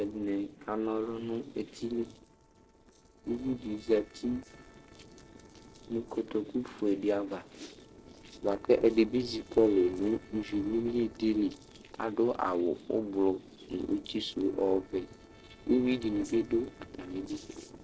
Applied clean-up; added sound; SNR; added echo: neural separator model SepFormer DNS4.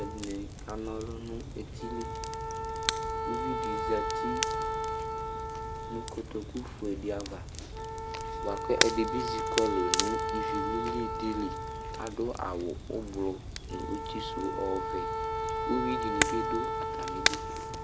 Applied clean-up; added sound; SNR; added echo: none; Crackle + Wind instrument, woodwind instrument; -3 dB; none.